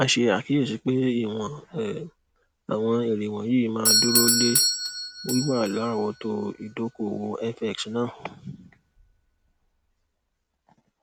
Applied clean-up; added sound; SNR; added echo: none; Doorbell; 3 dB; none.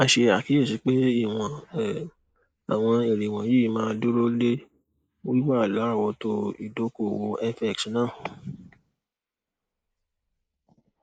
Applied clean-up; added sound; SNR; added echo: neural mask model Resemble Enhance denoiser.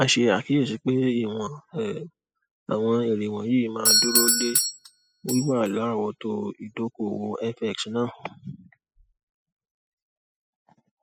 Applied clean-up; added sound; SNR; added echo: classical method spectral subtraction.